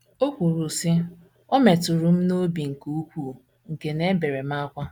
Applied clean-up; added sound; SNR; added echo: none; none; none; none.